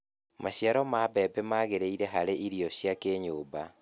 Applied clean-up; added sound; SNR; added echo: none; none; none; none.